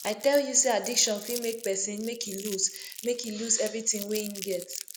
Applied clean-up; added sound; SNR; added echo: none; Crumpling, crinkling; 13 dB; none.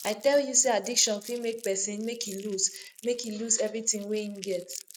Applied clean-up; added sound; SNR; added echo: neural mask model RNNoise.